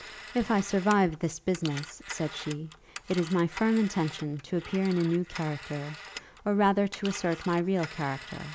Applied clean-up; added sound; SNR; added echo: none; Telephone; 15 dB; none.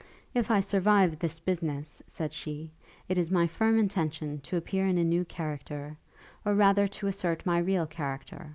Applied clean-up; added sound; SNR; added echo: none; none; none; none.